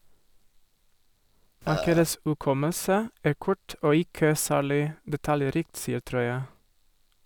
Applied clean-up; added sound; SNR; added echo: none; Burping, eructation; 5 dB; none.